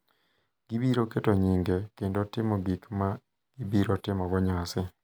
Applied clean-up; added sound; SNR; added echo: none; none; none; none.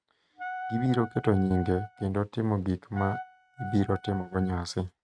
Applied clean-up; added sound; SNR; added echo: neural mask model RNNoise.